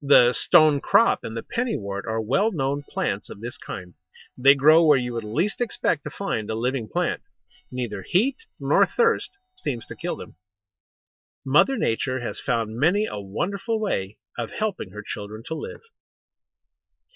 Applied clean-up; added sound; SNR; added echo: neural mask model DeepFilterNet 3.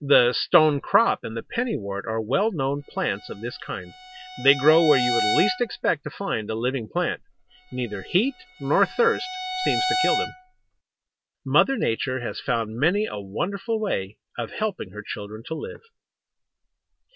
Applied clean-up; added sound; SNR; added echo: none; Bowed string instrument; 5 dB; none.